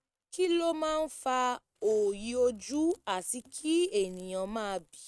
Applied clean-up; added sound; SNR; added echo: neural mask model RNNoise.